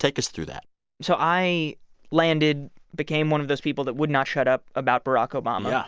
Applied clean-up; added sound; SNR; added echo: none; none; none; none.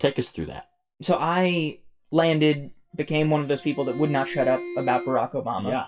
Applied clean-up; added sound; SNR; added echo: classical method WPE with log-MMSE.